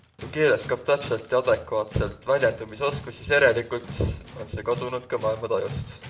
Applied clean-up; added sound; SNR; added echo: none; Tools; 16 dB; reverberation time 0.5 s.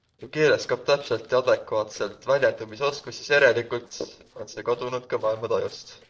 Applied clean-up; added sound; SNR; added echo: neural separator model SepFormer DNS4.